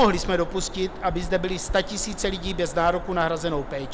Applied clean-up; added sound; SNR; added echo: none; Bird vocalization, bird call, bird song; 8 dB; none.